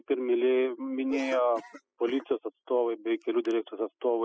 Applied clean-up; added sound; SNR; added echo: classical method spectral subtraction.